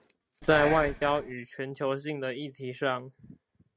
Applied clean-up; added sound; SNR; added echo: neural mask model RNNoise.